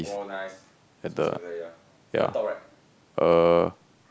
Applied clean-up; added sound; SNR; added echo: none; none; none; none.